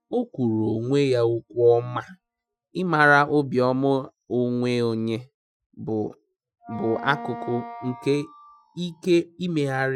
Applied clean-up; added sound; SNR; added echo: classical method Wiener filter.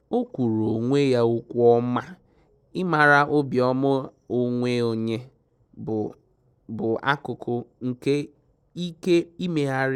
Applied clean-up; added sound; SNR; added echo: none; none; none; none.